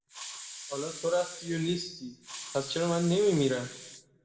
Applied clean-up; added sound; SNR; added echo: none; Hiss; 13 dB; reverberation time 0.7 s.